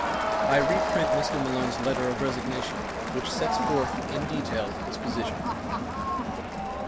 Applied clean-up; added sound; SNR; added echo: none; Crowd; -3 dB; none.